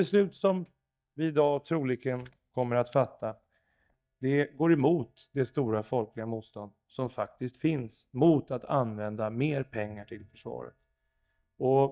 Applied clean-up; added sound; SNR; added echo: neural mask model DeepFilterNet 3.